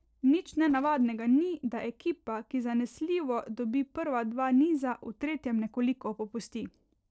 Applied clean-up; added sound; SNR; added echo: neural separator model SepFormer DNS4.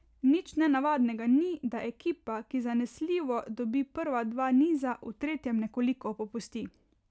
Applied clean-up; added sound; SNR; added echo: none; none; none; none.